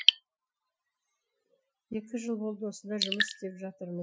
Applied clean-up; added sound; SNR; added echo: classical method Wiener filter.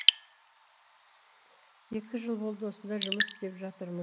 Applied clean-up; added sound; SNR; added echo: none; Raindrop / Drip; -4 dB; none.